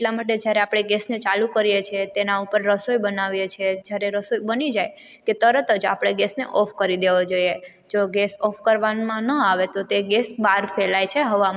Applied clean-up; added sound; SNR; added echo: none; none; none; none.